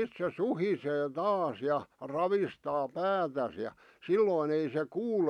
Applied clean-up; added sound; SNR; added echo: none; none; none; none.